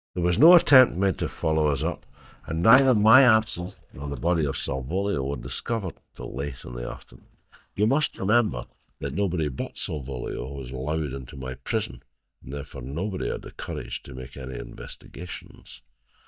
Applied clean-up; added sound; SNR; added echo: neural mask model DeepFilterNet 3.